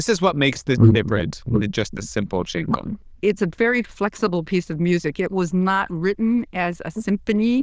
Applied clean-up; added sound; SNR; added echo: neural diffusion model UNIVERSE++.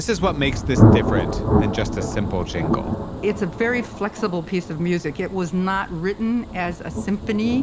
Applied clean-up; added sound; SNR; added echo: none; Thunder; -1 dB; none.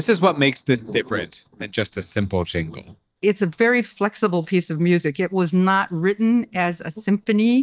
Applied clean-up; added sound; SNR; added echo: neural mask model DeepFilterNet 3.